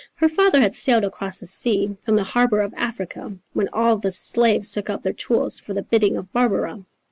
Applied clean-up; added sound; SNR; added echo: none; none; none; none.